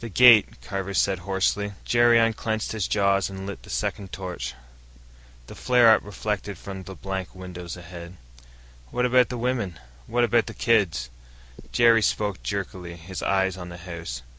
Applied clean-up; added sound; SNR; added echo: none; none; none; none.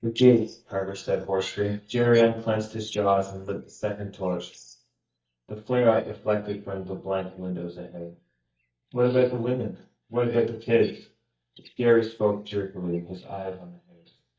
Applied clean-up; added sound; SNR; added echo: neural mask model DeepFilterNet 3.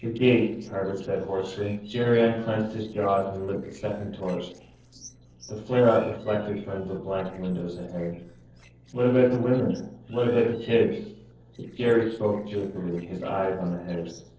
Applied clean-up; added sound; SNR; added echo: neural separator model SepFormer DNS4.